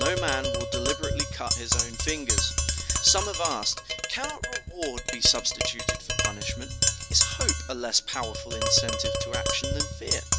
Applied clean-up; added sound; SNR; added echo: none; Tap; -2 dB; none.